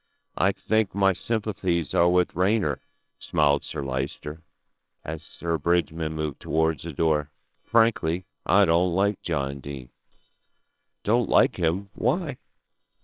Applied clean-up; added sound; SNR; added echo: neural separator model SepFormer WHAMR!.